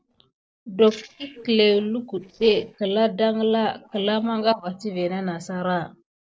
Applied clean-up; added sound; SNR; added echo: neural separator model SepFormer DNS4.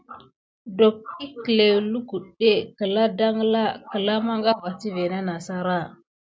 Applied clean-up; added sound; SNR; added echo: none; none; none; none.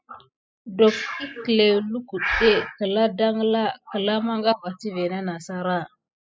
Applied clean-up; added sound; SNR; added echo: classical method spectral subtraction.